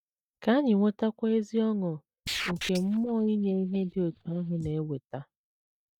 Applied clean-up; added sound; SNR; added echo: neural mask model DeepFilterNet 3.